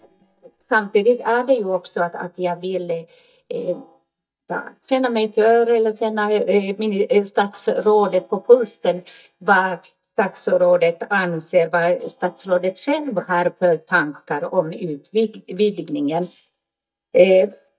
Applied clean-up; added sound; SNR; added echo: neural mask model DeepFilterNet 3.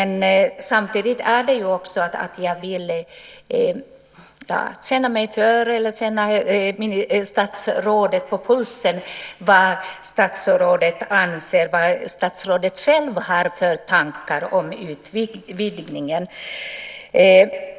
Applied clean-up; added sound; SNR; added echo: none; none; none; none.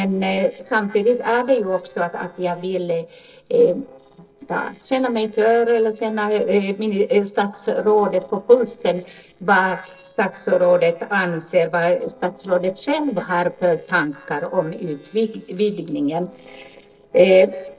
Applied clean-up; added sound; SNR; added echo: neural separator model SepFormer DNS4.